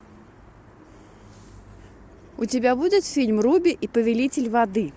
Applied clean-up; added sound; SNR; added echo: none; none; none; none.